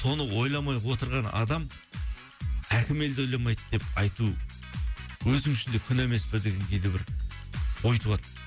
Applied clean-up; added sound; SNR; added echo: none; none; none; none.